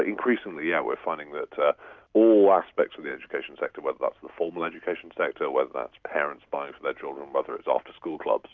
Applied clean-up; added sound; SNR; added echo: none; none; none; none.